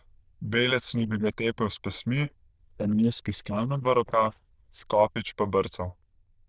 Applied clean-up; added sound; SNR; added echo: neural diffusion model UNIVERSE++.